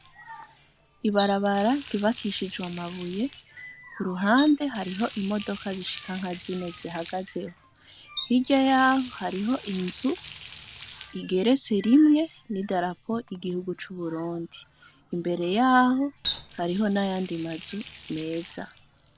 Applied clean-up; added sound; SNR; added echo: none; Water tap, faucet; 17 dB; none.